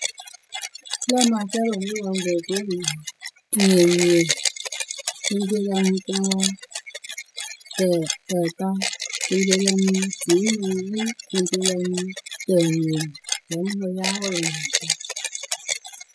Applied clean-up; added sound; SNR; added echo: classical method spectral subtraction.